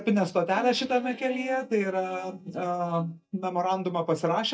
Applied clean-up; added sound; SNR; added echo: neural mask model DeepFilterNet 3.